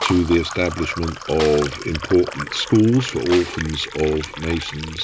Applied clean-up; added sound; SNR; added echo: none; Snare drum + Liquid; 11 dB; none.